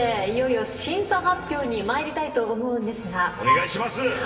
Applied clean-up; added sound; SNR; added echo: none; Wind instrument, woodwind instrument; 0 dB; reverberation time 1.4 s.